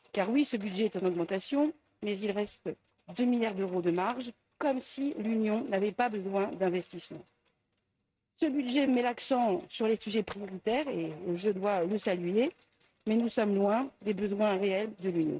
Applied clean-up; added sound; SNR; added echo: neural mask model RNNoise.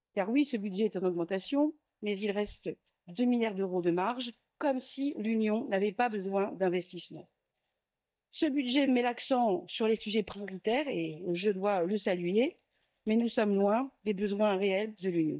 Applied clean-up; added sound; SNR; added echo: neural mask model DeepFilterNet 3.